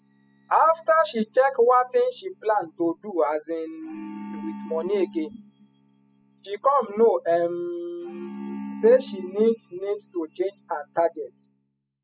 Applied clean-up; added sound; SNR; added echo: classical method spectral subtraction.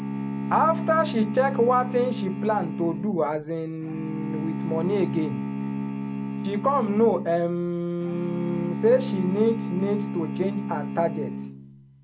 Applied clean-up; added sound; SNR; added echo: none; Bowed string instrument; 5 dB; none.